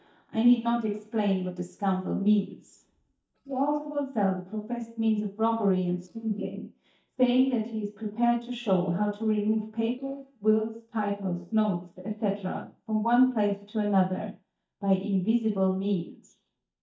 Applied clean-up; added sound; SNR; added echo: neural mask model DeepFilterNet 3.